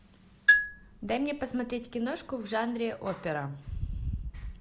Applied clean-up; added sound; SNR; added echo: none; Marimba, xylophone; -5 dB; none.